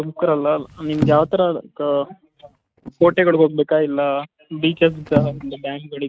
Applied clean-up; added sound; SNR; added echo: neural mask model RNNoise.